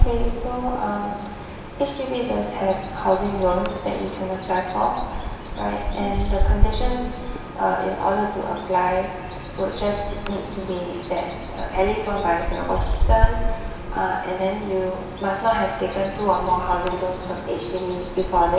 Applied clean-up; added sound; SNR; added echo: none; Bird; 2 dB; reverberation time 1.2 s.